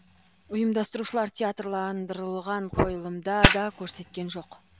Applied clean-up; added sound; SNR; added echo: none; Fire; 0 dB; none.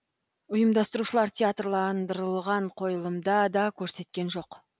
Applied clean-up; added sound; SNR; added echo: none; none; none; none.